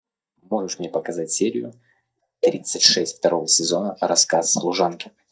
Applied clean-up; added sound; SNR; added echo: neural mask model DeepFilterNet 3.